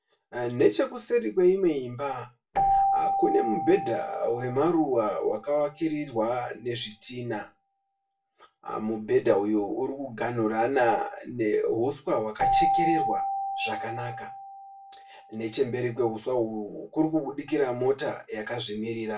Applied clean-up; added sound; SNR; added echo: none; Keyboard (musical); 5 dB; reverberation time 0.2 s.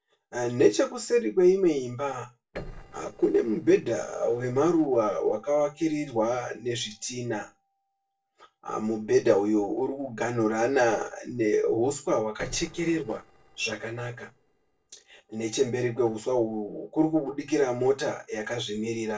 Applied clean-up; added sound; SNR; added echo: neural separator model SepFormer DNS4.